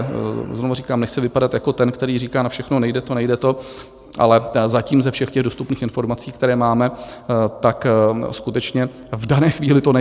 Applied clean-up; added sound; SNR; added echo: none; none; none; none.